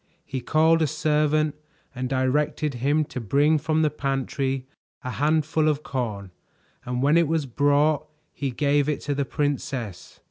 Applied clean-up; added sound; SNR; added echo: none; none; none; none.